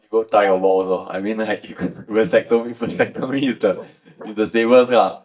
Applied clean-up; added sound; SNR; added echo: neural mask model DeepFilterNet 3.